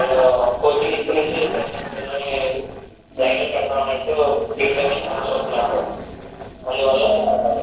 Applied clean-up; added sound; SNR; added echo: neural separator model SepFormer DNS4.